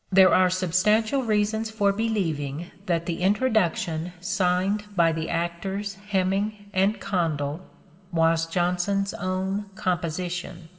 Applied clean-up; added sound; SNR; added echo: none; none; none; reverberation time 2.7 s.